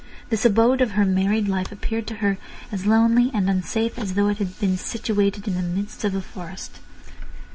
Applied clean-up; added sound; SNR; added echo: none; none; none; none.